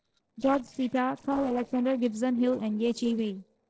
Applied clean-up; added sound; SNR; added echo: neural separator model SepFormer DNS4.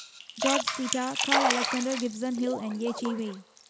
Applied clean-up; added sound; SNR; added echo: none; Splash, splatter; 0 dB; none.